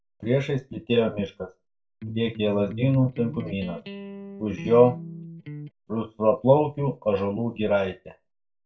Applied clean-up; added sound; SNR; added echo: none; Electric guitar; 11 dB; reverberation time 0.2 s.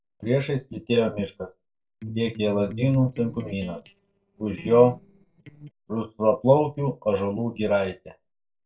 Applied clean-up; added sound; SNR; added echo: neural separator model SepFormer DNS4.